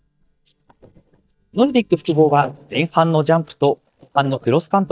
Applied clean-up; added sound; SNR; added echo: neural mask model DeepFilterNet 3.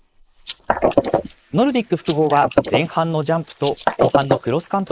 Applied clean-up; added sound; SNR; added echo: neural mask model Resemble Enhance denoiser.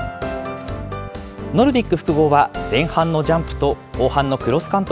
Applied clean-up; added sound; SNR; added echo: none; none; none; none.